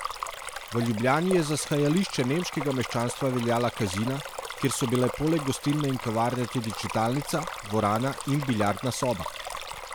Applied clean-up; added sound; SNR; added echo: none; Stream; 10 dB; none.